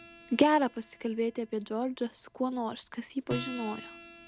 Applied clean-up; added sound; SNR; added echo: none; Acoustic guitar; 13 dB; none.